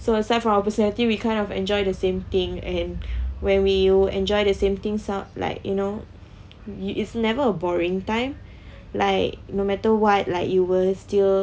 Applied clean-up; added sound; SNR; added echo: none; none; none; none.